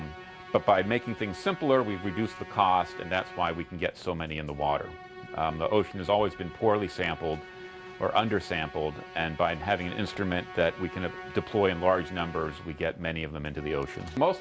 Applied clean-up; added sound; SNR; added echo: none; Musical instrument; 15 dB; none.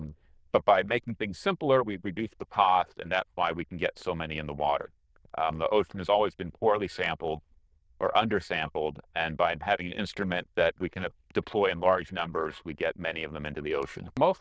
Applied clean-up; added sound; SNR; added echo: neural diffusion model UNIVERSE++.